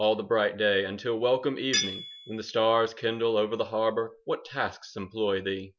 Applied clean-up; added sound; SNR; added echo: none; Tools; 10 dB; none.